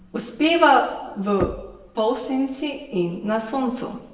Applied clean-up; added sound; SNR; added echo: none; Knock; 15 dB; reverberation time 0.9 s.